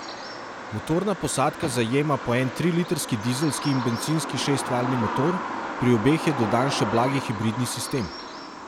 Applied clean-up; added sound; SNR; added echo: none; Bird vocalization, bird call, bird song; 7 dB; none.